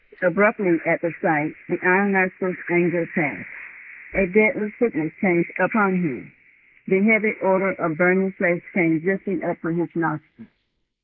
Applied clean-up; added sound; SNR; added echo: neural mask model Resemble Enhance denoiser.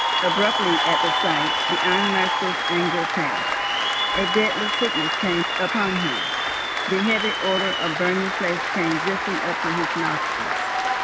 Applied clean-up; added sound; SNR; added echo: none; Applause / Cheering; -3 dB; none.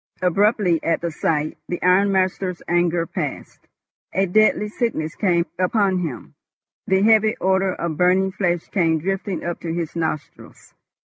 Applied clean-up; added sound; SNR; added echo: none; none; none; none.